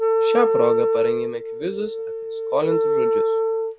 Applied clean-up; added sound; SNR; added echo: none; Wind instrument, woodwind instrument; -5 dB; none.